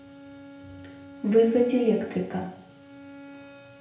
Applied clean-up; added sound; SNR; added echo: none; Bowed string instrument; 18 dB; reverberation time 0.5 s.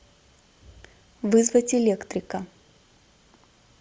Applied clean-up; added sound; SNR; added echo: none; none; none; none.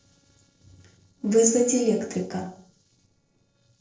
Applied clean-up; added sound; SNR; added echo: neural separator model SepFormer DNS4.